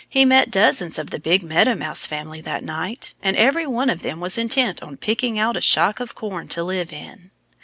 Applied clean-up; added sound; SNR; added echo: none; none; none; none.